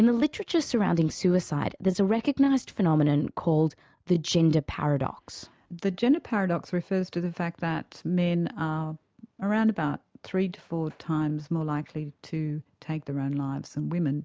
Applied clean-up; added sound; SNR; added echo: none; none; none; none.